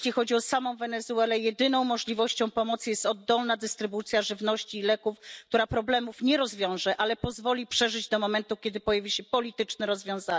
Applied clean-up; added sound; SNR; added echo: none; none; none; none.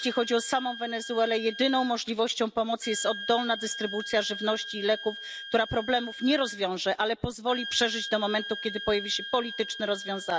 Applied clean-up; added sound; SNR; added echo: none; Wind instrument, woodwind instrument; 11 dB; none.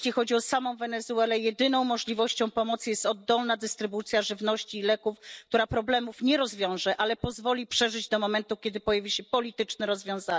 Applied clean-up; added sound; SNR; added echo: neural mask model Resemble Enhance denoiser.